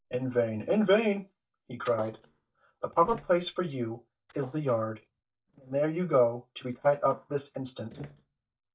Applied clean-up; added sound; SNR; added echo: neural mask model DeepFilterNet 3.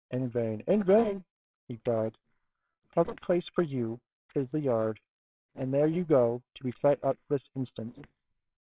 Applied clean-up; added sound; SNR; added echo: neural separator model SepFormer WHAMR!.